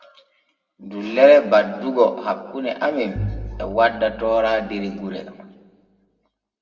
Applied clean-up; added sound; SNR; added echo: none; Bowed string instrument; 13 dB; reverberation time 1.2 s.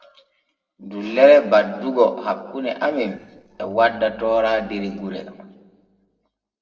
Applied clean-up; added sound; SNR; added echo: neural separator model SepFormer DNS4.